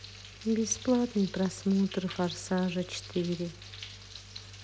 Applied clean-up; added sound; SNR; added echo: none; none; none; none.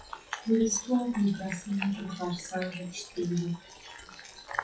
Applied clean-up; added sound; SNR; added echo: classical method WPE with log-MMSE.